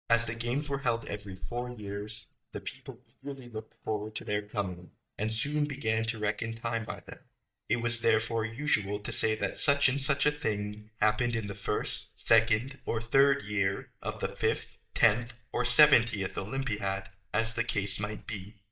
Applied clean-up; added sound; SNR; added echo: neural mask model DeepFilterNet 3.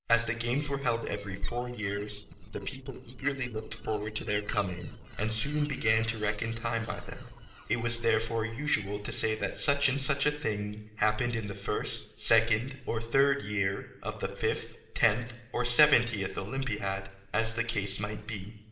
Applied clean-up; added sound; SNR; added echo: neural separator model SepFormer DNS4.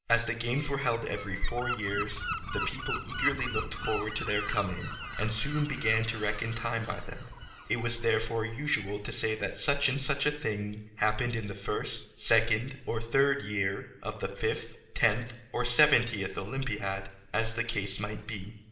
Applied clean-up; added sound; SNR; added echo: none; Gull, seagull; 11 dB; reverberation time 1.2 s.